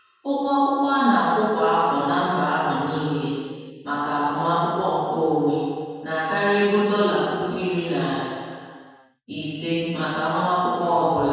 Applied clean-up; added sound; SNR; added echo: none; none; none; reverberation time 1.8 s.